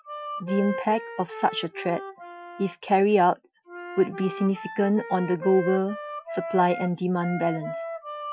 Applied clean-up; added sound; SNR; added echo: classical method Wiener filter.